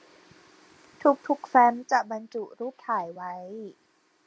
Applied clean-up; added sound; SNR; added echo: none; none; none; none.